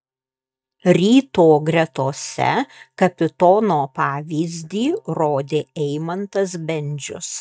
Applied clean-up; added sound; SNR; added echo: neural mask model DeepFilterNet 3.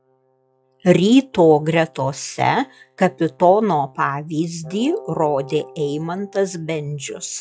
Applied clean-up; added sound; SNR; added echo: classical method log-MMSE.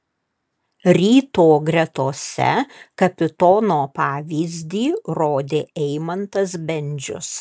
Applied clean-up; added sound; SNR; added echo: none; none; none; none.